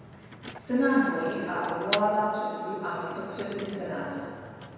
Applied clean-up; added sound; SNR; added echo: none; Motor vehicle (road); 12 dB; reverberation time 1.8 s.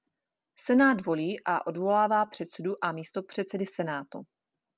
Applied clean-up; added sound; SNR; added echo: none; none; none; none.